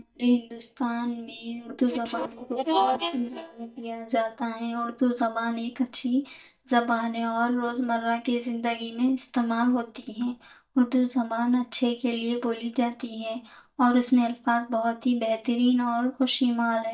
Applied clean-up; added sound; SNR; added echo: neural mask model DeepFilterNet 3.